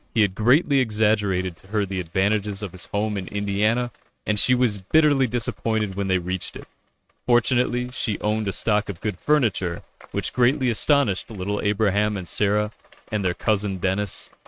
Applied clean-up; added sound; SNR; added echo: neural mask model RNNoise.